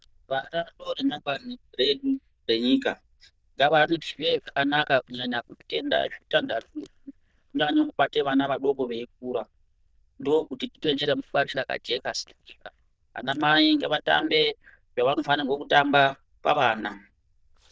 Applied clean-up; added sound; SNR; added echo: neural diffusion model UNIVERSE++.